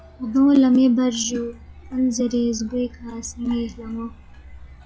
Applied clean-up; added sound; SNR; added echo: classical method log-MMSE.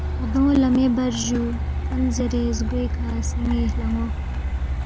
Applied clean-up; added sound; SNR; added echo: none; Truck; 1 dB; none.